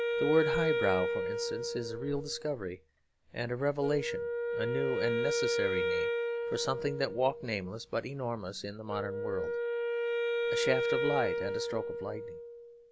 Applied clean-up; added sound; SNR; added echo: none; Wind instrument, woodwind instrument; -1 dB; none.